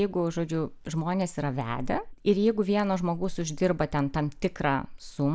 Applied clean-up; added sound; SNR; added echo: none; none; none; none.